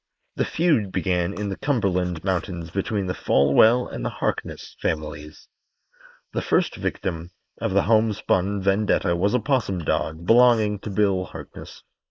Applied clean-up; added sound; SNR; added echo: neural mask model Resemble Enhance denoiser.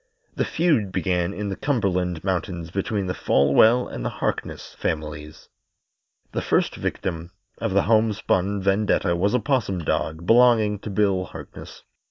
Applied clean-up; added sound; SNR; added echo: none; none; none; none.